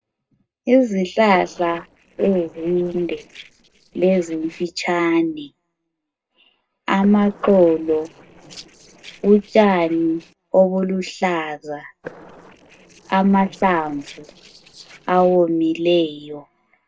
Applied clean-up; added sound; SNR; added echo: neural separator model SepFormer DNS4.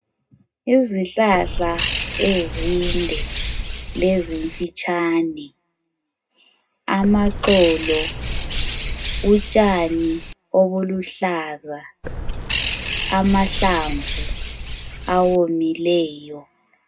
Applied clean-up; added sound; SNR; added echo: none; Bird; 1 dB; reverberation time 0.2 s.